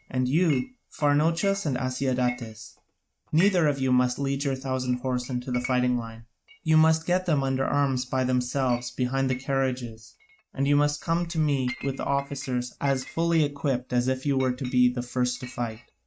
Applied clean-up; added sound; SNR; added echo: neural mask model RNNoise.